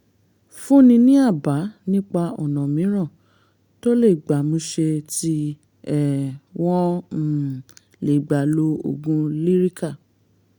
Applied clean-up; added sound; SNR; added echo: none; none; none; none.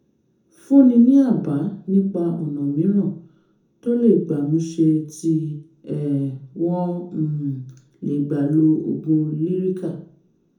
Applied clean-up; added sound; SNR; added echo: none; none; none; reverberation time 0.5 s.